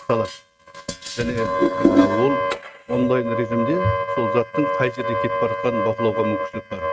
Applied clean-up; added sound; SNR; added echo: neural mask model RNNoise.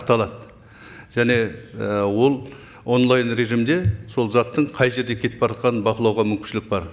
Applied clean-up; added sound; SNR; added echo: none; none; none; none.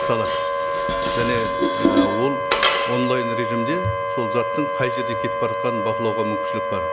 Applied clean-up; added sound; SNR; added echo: none; Dishes, pots, and pans + Wind instrument, woodwind instrument; -4 dB; none.